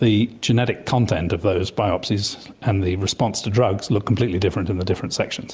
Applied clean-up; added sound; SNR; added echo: none; none; none; none.